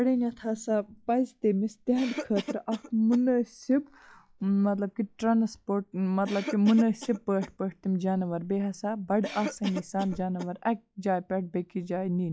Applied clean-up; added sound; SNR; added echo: classical method log-MMSE.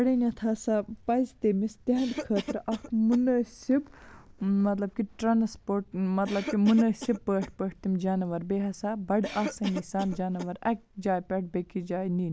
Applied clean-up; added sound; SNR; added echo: neural mask model Resemble Enhance denoiser.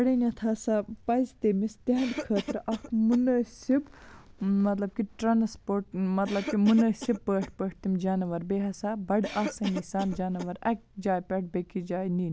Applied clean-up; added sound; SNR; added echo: none; Cough; 14 dB; none.